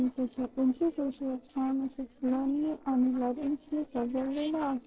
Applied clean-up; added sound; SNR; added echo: neural separator model SepFormer DNS4.